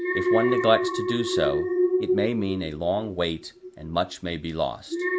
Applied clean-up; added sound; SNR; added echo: none; Alarm; 0 dB; none.